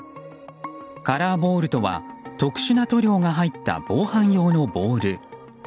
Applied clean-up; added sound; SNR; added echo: none; none; none; none.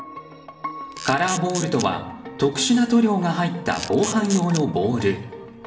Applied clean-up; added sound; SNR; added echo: none; Camera; 11 dB; reverberation time 0.8 s.